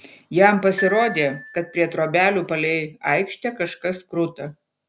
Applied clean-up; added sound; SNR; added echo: none; Glockenspiel; 11 dB; none.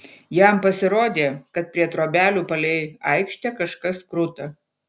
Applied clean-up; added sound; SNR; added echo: none; none; none; none.